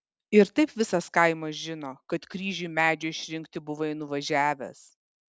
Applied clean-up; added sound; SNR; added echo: none; none; none; none.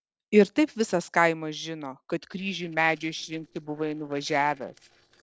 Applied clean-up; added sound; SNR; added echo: neural separator model SepFormer DNS4.